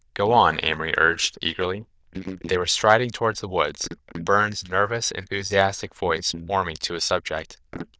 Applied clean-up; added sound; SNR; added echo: neural diffusion model UNIVERSE++.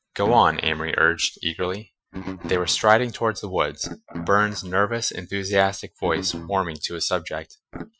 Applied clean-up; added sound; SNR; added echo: classical method Wiener filter.